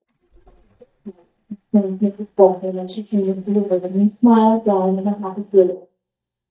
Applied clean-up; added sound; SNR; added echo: neural mask model DeepFilterNet 3.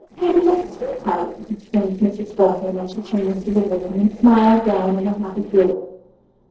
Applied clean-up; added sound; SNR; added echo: neural separator model SepFormer DNS4.